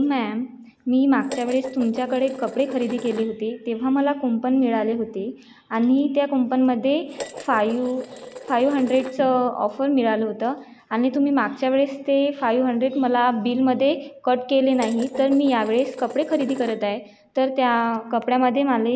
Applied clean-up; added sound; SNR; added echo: none; Dishes, pots, and pans; 16 dB; none.